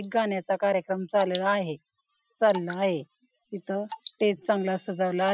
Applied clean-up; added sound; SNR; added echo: classical method Wiener filter.